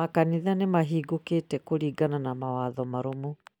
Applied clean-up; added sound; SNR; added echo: none; none; none; none.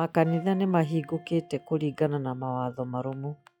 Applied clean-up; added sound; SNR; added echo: classical method log-MMSE.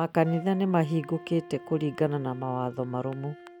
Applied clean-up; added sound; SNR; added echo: none; Wind instrument, woodwind instrument; 18 dB; none.